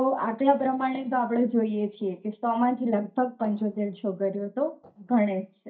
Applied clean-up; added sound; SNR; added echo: neural mask model DeepFilterNet 3.